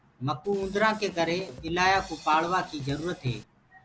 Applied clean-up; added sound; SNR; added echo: none; Drum kit; 16 dB; none.